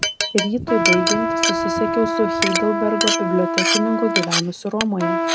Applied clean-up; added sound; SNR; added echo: none; Trumpet + Glass; -2 dB; none.